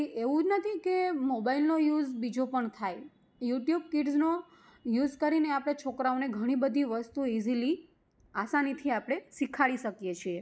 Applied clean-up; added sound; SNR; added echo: none; none; none; none.